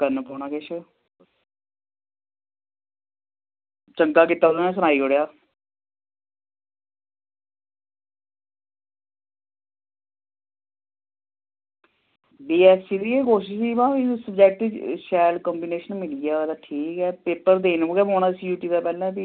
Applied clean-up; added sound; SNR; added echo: none; none; none; none.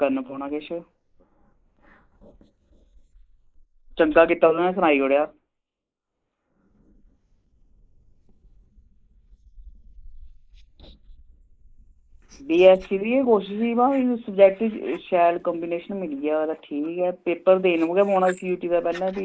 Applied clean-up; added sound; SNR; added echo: neural mask model Resemble Enhance denoiser.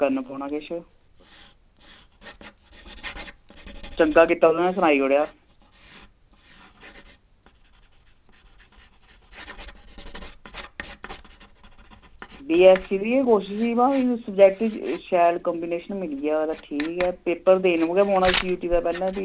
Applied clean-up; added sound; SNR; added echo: none; Writing; 15 dB; none.